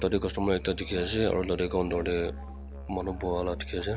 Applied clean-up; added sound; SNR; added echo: none; Musical instrument; 10 dB; none.